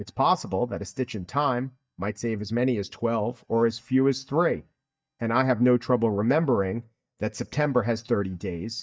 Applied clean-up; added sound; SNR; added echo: neural mask model DeepFilterNet 3.